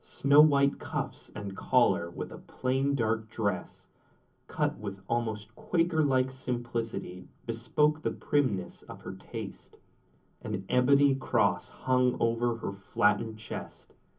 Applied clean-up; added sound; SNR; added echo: none; none; none; reverberation time 0.3 s.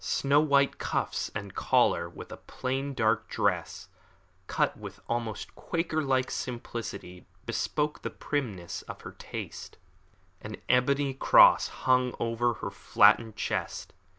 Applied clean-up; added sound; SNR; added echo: none; none; none; none.